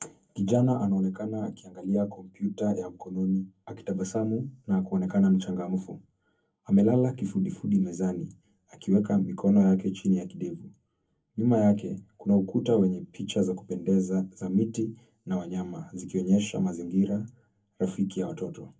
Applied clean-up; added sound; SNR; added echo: none; none; none; reverberation time 0.3 s.